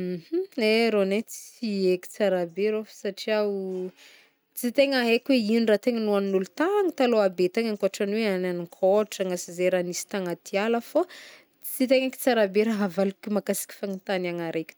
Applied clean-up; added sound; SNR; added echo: none; none; none; none.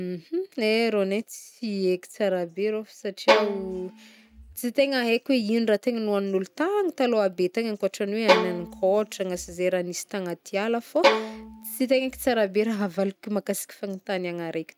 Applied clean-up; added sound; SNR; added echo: none; Bowed string instrument; 1 dB; none.